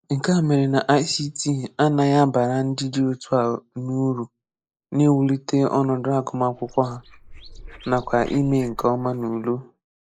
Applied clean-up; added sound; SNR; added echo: neural mask model Resemble Enhance denoiser.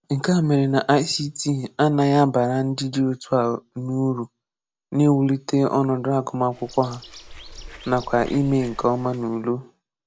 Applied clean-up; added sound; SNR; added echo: none; Bird; 18 dB; none.